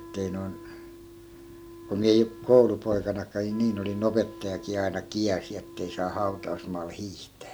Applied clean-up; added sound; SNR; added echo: none; Wind instrument, woodwind instrument + Knock; 17 dB; none.